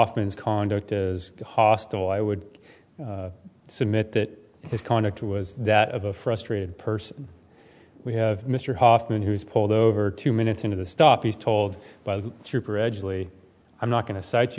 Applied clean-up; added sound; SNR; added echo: none; none; none; none.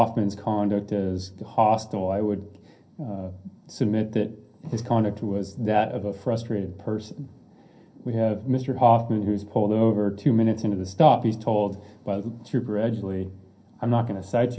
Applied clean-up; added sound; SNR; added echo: none; none; none; reverberation time 0.3 s.